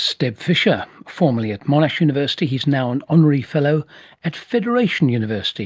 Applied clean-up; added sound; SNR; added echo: none; none; none; none.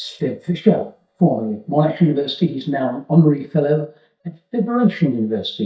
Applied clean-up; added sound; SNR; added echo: neural mask model DeepFilterNet 3.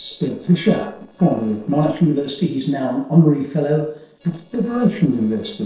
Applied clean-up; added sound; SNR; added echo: neural separator model SepFormer DNS4.